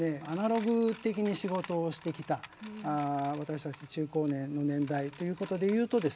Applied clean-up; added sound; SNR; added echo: none; Coin (dropping); 19 dB; none.